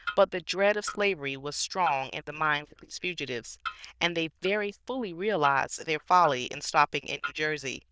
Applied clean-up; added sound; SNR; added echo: neural diffusion model UNIVERSE++.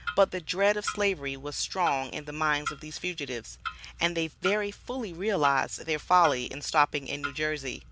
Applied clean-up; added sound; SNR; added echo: none; Clock; 13 dB; none.